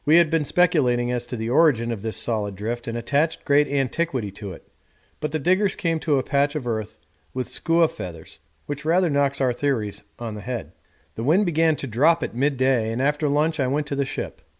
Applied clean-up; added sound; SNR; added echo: none; none; none; none.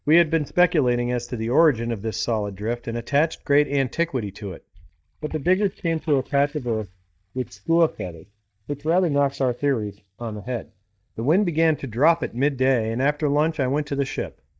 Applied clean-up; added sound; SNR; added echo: neural mask model DeepFilterNet 3.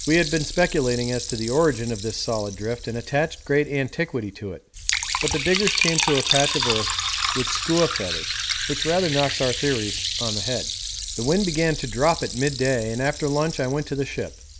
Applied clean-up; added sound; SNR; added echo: none; Liquid; 4 dB; none.